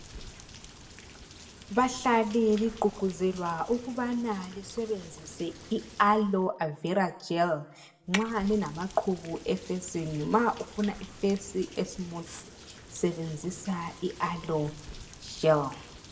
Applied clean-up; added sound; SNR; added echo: none; Rain; 18 dB; reverberation time 0.6 s.